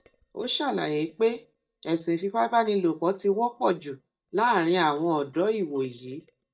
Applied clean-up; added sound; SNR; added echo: neural mask model DeepFilterNet 3.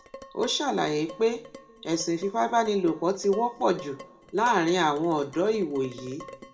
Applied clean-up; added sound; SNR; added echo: none; Dishes, pots, and pans; 19 dB; reverberation time 0.7 s.